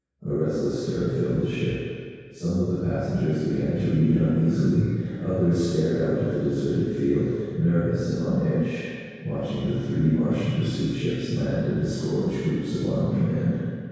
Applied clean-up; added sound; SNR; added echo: none; none; none; reverberation time 2.0 s.